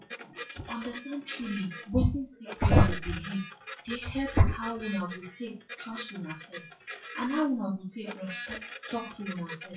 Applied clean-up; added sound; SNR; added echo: classical method WPE with log-MMSE.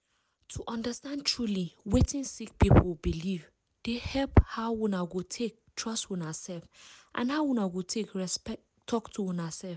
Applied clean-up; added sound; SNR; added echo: none; none; none; none.